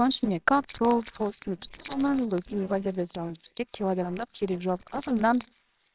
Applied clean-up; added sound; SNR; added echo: neural separator model SepFormer WHAMR!.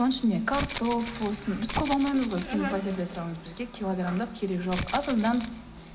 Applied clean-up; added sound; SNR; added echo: none; Rattle (instrument); 9 dB; reverberation time 0.3 s.